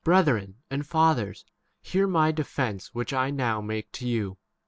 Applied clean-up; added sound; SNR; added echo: none; none; none; none.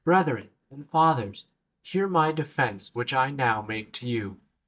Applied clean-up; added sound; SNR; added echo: neural mask model DeepFilterNet 3.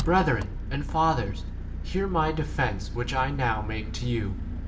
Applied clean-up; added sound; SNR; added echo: none; Engine; 4 dB; reverberation time 0.7 s.